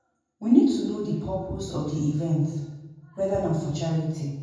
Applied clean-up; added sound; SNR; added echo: none; none; none; reverberation time 1.2 s.